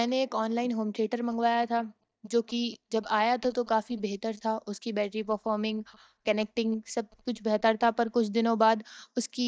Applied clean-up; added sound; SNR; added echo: neural mask model DeepFilterNet 3.